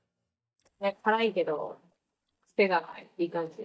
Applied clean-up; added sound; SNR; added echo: neural mask model DeepFilterNet 3.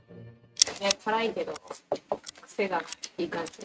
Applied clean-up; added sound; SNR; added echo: neural mask model RNNoise.